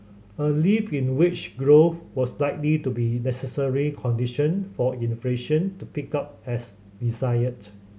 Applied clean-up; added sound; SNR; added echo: none; none; none; none.